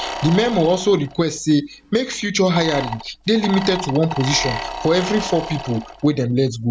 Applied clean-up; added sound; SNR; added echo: none; Mechanisms; 11 dB; none.